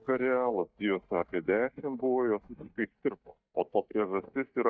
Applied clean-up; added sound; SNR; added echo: neural mask model DeepFilterNet 3.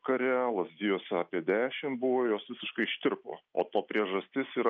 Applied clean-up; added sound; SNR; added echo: none; none; none; none.